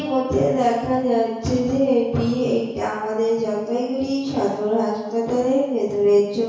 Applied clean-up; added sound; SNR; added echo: none; none; none; reverberation time 1.1 s.